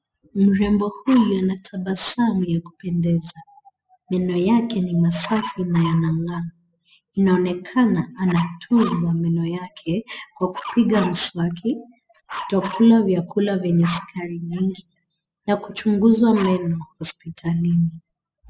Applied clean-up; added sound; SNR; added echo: classical method spectral subtraction.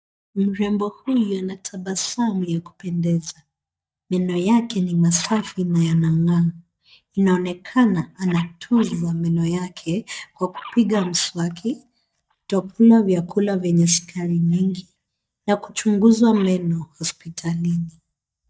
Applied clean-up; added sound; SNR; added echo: neural mask model DeepFilterNet 3.